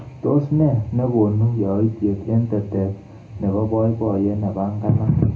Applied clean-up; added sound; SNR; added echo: none; none; none; reverberation time 0.3 s.